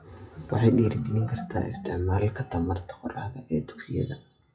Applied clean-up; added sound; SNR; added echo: classical method WPE with log-MMSE.